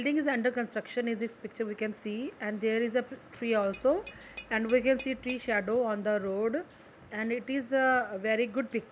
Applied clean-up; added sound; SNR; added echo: none; Tap / Glass; 17 dB; none.